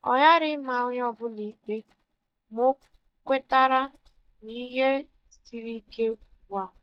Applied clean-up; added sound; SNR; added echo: neural mask model DeepFilterNet 3.